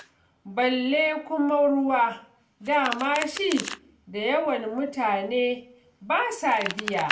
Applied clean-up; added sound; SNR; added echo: none; Domestic sounds, home sounds; 13 dB; reverberation time 0.3 s.